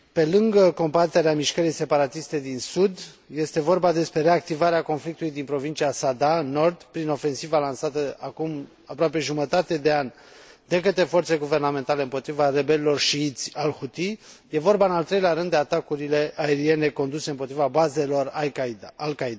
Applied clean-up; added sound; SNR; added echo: none; none; none; none.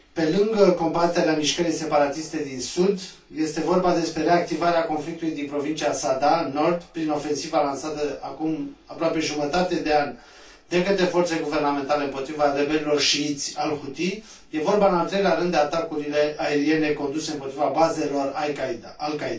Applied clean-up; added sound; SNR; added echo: none; none; none; reverberation time 0.2 s.